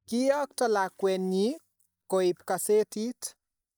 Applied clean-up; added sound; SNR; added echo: neural mask model DeepFilterNet 3.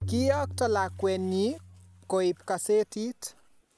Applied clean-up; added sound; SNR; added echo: none; Tabla; 11 dB; none.